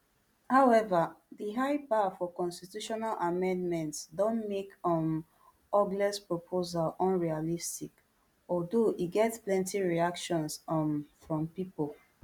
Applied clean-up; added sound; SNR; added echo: none; none; none; none.